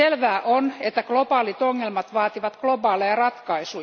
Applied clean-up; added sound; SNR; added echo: none; none; none; none.